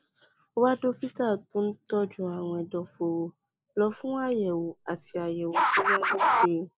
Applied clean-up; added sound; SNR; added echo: neural mask model Resemble Enhance denoiser.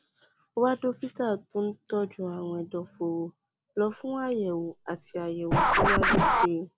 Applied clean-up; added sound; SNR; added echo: none; Scratching (performance technique); -4 dB; none.